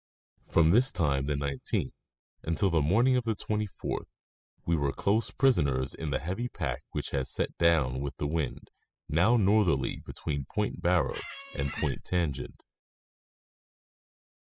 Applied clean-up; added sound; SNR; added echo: classical method spectral subtraction.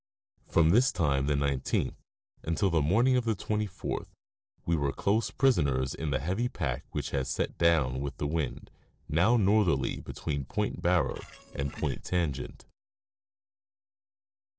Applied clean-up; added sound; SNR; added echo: neural separator model SepFormer DNS4.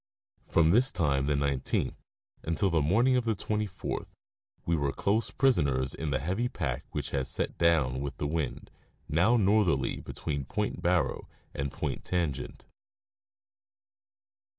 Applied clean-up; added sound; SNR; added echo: none; none; none; none.